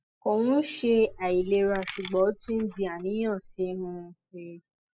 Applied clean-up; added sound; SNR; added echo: classical method spectral subtraction.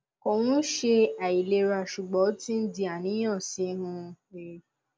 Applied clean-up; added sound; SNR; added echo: none; none; none; none.